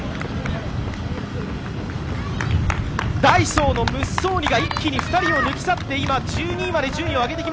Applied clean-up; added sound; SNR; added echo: none; none; none; none.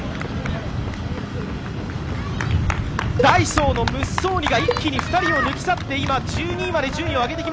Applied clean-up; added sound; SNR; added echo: none; Cowbell; 10 dB; none.